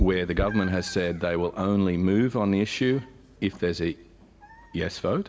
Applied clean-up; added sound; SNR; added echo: none; Meow; 11 dB; reverberation time 1.1 s.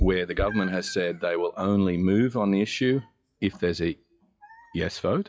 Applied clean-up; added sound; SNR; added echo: classical method WPE with log-MMSE.